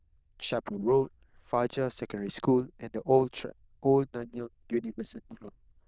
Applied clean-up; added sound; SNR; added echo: neural diffusion model UNIVERSE++.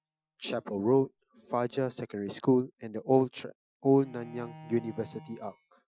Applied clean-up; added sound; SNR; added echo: classical method Wiener filter.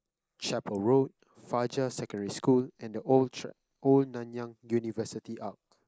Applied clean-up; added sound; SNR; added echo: neural mask model Resemble Enhance denoiser.